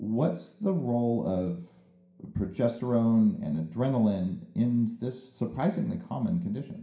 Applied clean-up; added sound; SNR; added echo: none; none; none; reverberation time 0.5 s.